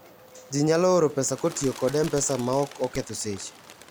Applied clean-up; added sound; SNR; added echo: none; Bird; 18 dB; none.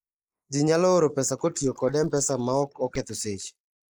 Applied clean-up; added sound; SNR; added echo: neural mask model Resemble Enhance denoiser.